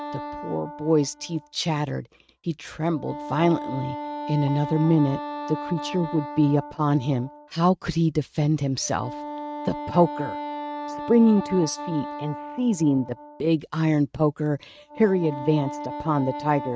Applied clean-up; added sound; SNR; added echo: neural mask model RNNoise.